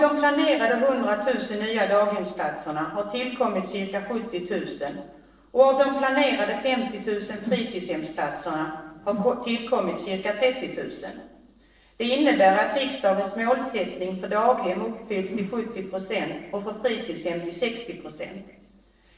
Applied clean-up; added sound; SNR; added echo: neural separator model SepFormer DNS4.